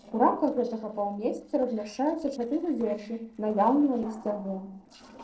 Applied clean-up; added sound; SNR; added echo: neural separator model SepFormer DNS4.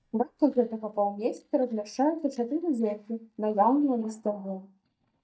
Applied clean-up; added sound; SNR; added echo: neural mask model DeepFilterNet 3.